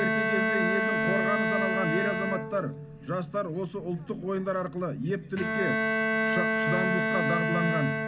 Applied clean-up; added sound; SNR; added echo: none; Bowed string instrument; -2 dB; none.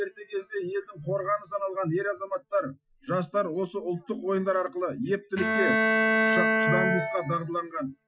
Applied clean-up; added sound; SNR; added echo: classical method Wiener filter.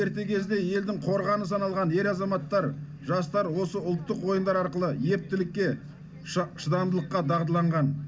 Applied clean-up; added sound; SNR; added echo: none; none; none; none.